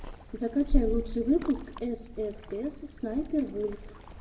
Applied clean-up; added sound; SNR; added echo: none; Waves, surf; 17 dB; reverberation time 1.0 s.